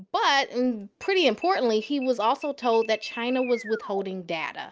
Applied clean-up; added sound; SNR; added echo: none; Alarm; 17 dB; none.